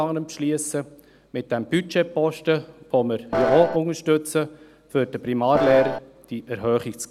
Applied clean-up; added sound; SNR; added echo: none; Piano; -1 dB; none.